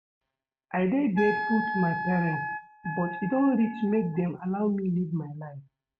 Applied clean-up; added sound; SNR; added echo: neural mask model RNNoise.